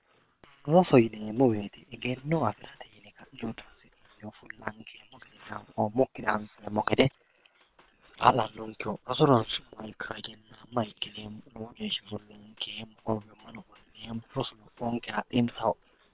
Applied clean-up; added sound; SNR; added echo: neural separator model SepFormer WHAM!.